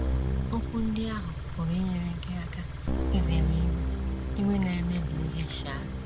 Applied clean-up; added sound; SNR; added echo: none; Idling / Car + Keyboard (musical); -2 dB; none.